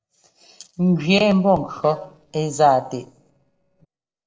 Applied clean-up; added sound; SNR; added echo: neural separator model SepFormer DNS4.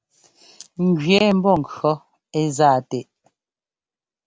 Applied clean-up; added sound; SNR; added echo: none; none; none; none.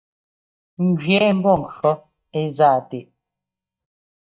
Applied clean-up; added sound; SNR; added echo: neural mask model DeepFilterNet 3.